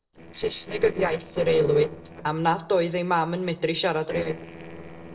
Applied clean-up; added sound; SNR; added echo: neural separator model SepFormer DNS4.